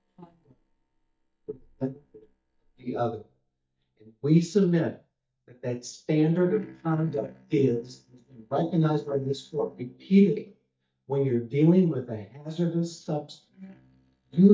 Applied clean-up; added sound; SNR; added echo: neural mask model DeepFilterNet 3.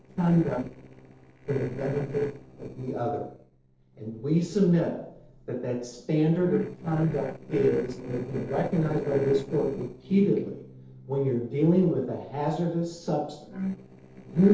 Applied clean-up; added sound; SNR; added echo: neural separator model SepFormer DNS4.